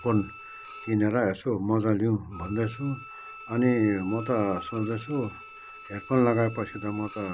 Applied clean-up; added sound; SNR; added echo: none; Bowed string instrument; 16 dB; none.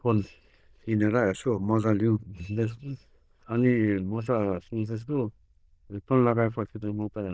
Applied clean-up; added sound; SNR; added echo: neural diffusion model UNIVERSE++.